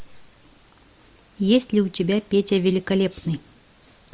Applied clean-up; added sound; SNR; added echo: none; none; none; none.